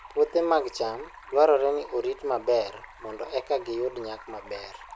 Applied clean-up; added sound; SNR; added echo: none; Stream; 20 dB; none.